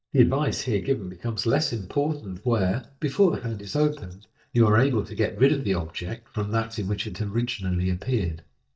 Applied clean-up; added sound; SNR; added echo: neural mask model DeepFilterNet 3.